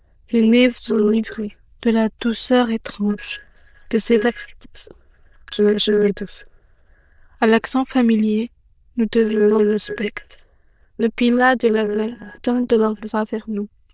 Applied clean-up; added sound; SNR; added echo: neural diffusion model UNIVERSE++.